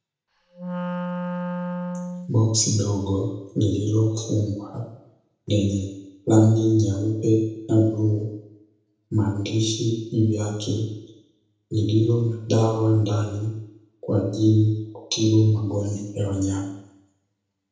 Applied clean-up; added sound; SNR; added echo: none; Wind instrument, woodwind instrument; 7 dB; reverberation time 0.8 s.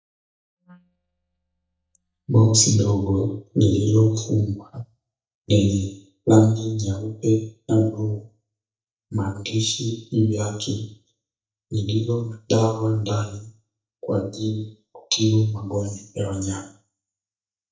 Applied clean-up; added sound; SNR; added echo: neural mask model DeepFilterNet 3.